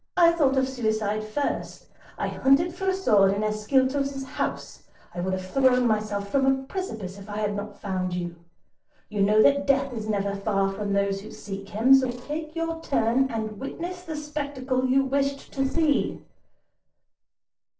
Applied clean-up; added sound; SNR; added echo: neural separator model SepFormer DNS4.